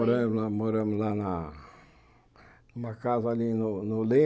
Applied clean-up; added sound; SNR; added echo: none; none; none; none.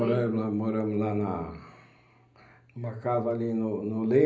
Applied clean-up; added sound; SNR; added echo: none; none; none; reverberation time 0.5 s.